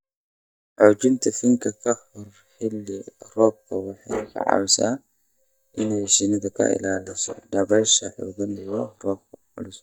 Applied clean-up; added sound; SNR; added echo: neural mask model DeepFilterNet 3.